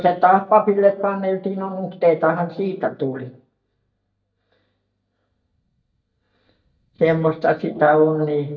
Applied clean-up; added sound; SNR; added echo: neural mask model DeepFilterNet 3.